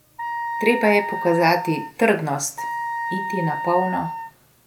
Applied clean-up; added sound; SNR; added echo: none; Wind instrument, woodwind instrument; 5 dB; none.